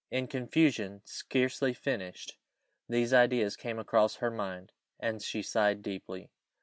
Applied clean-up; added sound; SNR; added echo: none; none; none; none.